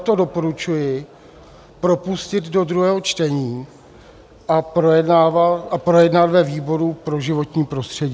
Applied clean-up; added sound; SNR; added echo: none; none; none; none.